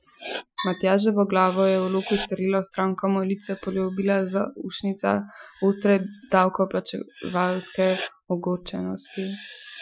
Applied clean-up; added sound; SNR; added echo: classical method Wiener filter.